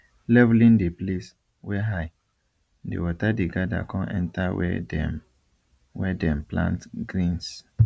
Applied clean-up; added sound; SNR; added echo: none; none; none; none.